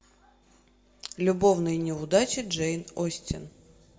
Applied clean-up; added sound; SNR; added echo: none; none; none; reverberation time 2.0 s.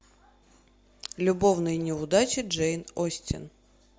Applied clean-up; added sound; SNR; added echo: none; none; none; none.